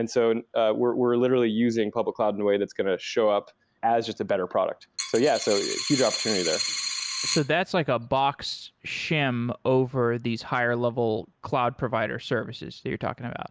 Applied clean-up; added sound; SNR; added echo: none; Coin (dropping); 4 dB; none.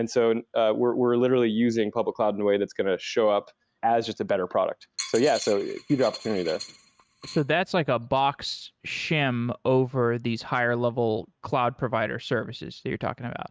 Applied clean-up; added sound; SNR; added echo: neural mask model RNNoise.